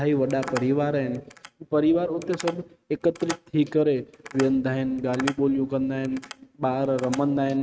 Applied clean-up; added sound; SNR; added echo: neural mask model RNNoise.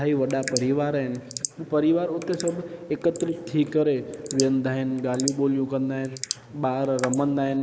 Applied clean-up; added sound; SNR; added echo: neural mask model Resemble Enhance denoiser.